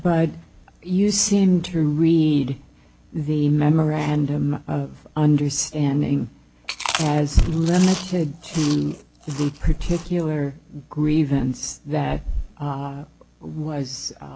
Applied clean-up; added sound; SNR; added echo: none; Chewing, mastication; 11 dB; none.